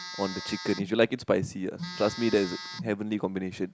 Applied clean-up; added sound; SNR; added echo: none; Telephone; 12 dB; none.